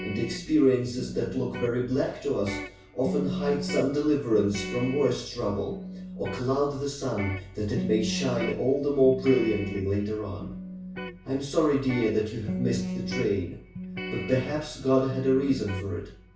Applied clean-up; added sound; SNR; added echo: none; Electric guitar; 9 dB; reverberation time 0.2 s.